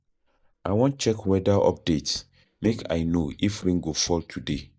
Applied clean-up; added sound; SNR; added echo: neural mask model DeepFilterNet 3.